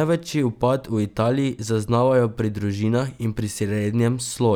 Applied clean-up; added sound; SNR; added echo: none; none; none; none.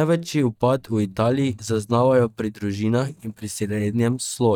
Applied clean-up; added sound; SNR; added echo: neural mask model DeepFilterNet 3.